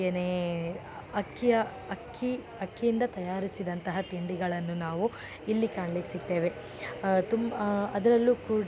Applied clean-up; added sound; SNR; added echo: none; none; none; none.